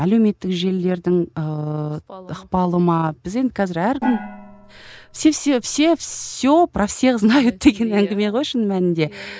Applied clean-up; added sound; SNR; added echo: none; Gong; 14 dB; none.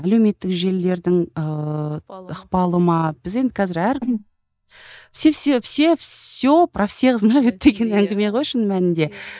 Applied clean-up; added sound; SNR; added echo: neural mask model DeepFilterNet 3.